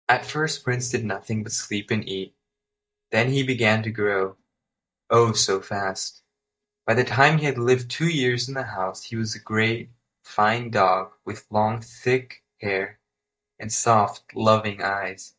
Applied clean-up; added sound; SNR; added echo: neural mask model DeepFilterNet 3.